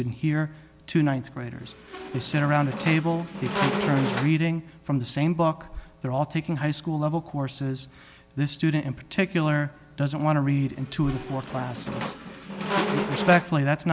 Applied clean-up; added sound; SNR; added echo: none; Squeak; 5 dB; none.